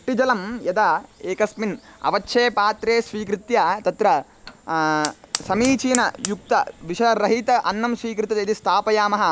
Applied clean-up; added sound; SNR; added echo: none; Fire; 17 dB; none.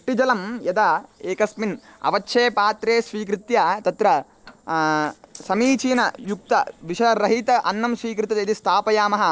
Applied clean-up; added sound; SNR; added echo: neural separator model SepFormer DNS4.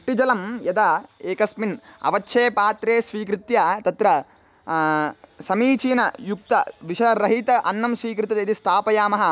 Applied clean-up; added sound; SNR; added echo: none; none; none; none.